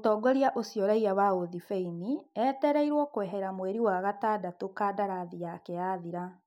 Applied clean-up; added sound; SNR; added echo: none; none; none; none.